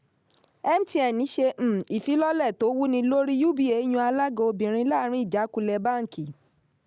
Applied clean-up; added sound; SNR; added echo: none; none; none; none.